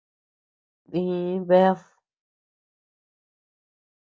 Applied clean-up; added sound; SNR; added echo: none; none; none; none.